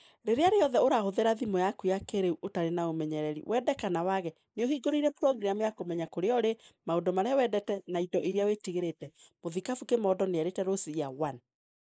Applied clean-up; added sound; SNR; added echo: neural mask model Resemble Enhance denoiser.